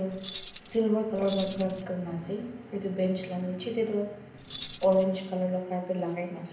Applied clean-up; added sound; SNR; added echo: none; Keys jangling; 5 dB; reverberation time 0.8 s.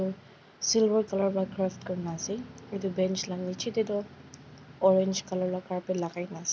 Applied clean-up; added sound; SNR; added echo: none; none; none; none.